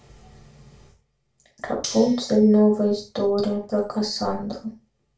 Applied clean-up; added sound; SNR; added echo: none; Cutlery, silverware; 15 dB; reverberation time 0.3 s.